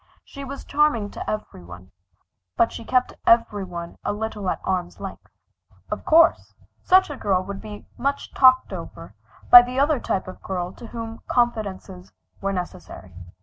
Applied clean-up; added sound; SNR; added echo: none; none; none; none.